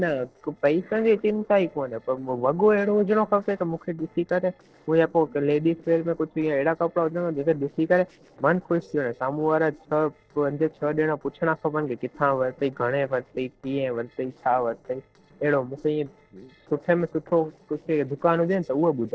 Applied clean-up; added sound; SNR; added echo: neural separator model SepFormer DNS4.